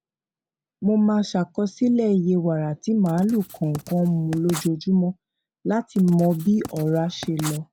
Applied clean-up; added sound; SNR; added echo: none; Writing; 16 dB; none.